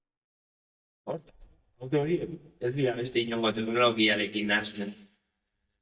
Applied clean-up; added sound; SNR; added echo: neural mask model DeepFilterNet 3.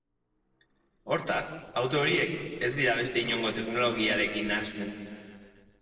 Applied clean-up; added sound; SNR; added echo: neural separator model SepFormer DNS4.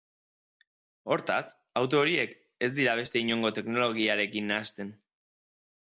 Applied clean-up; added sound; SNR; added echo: none; none; none; none.